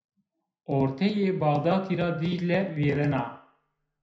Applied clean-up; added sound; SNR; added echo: none; none; none; reverberation time 0.5 s.